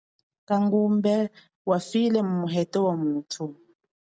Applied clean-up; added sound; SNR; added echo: none; none; none; none.